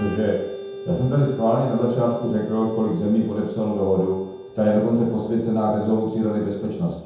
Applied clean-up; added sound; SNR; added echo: none; Organ; 16 dB; reverberation time 0.9 s.